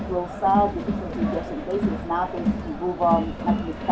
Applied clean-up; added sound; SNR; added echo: none; Crowd; 1 dB; none.